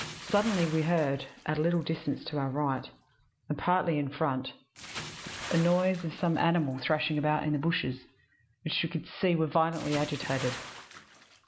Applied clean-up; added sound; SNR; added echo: none; Bathtub (filling or washing) / Splash, splatter; 15 dB; none.